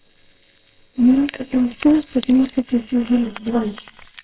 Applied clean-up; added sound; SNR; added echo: neural separator model SepFormer WHAMR!.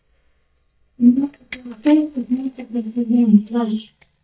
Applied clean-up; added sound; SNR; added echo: neural mask model DeepFilterNet 3.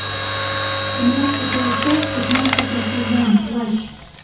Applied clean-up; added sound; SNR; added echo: none; Mechanisms; 2 dB; reverberation time 0.5 s.